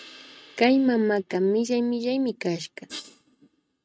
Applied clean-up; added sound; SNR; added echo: neural mask model RNNoise.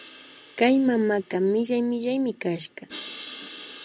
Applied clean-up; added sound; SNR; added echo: none; Crash cymbal; 16 dB; none.